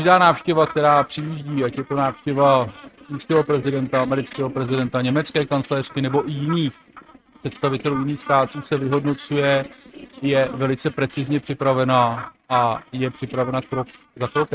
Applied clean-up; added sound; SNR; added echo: neural mask model RNNoise.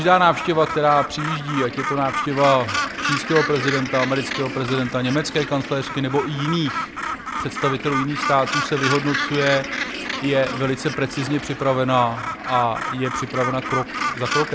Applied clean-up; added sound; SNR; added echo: none; Gull, seagull; 5 dB; none.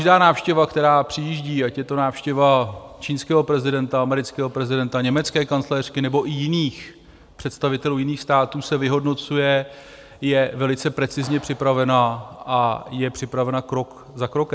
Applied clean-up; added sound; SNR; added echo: none; none; none; none.